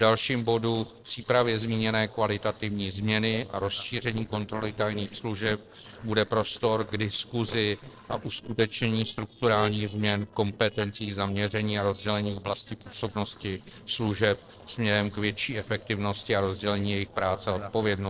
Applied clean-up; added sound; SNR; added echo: neural separator model SepFormer DNS4.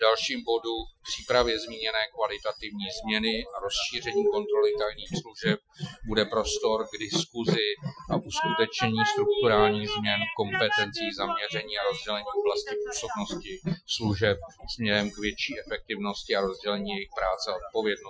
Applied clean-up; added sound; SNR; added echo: classical method Wiener filter.